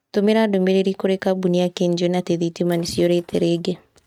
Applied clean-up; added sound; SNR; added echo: neural mask model RNNoise.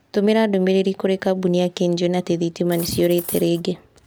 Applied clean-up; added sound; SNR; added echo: none; Cutlery, silverware; 16 dB; none.